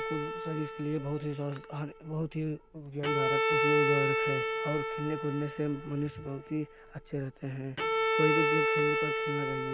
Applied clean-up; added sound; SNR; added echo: none; Bowed string instrument; -3 dB; none.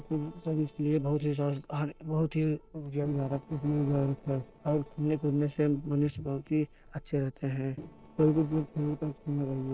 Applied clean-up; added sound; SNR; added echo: neural separator model SepFormer DNS4.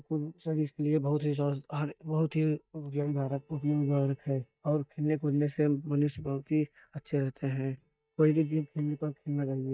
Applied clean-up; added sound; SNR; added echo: neural mask model DeepFilterNet 3.